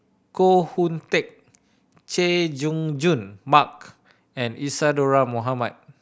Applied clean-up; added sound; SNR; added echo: none; none; none; none.